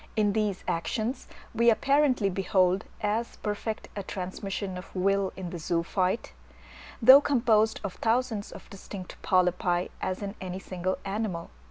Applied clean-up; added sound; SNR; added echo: none; none; none; none.